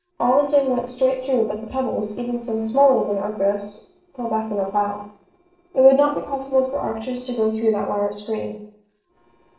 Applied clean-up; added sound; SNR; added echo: neural separator model SepFormer DNS4.